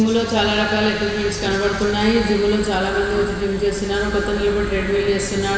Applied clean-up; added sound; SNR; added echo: none; Brass instrument; 19 dB; reverberation time 2.2 s.